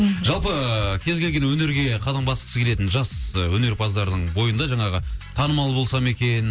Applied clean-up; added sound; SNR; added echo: none; none; none; none.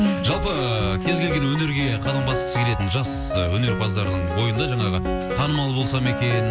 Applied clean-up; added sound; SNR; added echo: none; Piano; 5 dB; none.